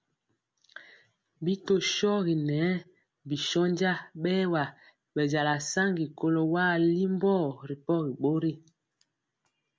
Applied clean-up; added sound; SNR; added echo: none; none; none; none.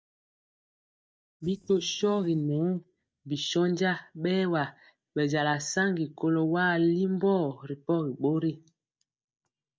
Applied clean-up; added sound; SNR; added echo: neural mask model DeepFilterNet 3.